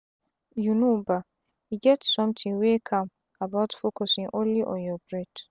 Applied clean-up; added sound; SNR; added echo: none; none; none; none.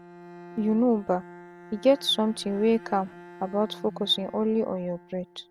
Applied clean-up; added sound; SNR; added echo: none; Bowed string instrument; 19 dB; none.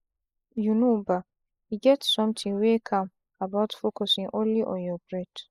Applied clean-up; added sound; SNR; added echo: neural mask model Resemble Enhance denoiser.